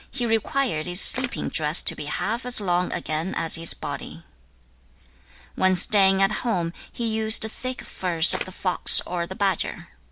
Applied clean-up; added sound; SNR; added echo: none; Camera; 13 dB; none.